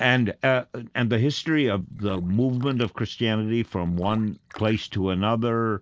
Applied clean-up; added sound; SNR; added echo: neural separator model SepFormer DNS4.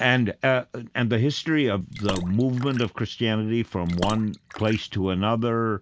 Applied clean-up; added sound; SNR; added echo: none; Water / Splash, splatter; 14 dB; none.